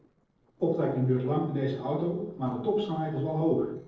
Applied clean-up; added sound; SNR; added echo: neural separator model SepFormer DNS4.